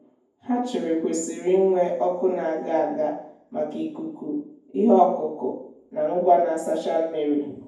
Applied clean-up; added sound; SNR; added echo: none; none; none; reverberation time 0.9 s.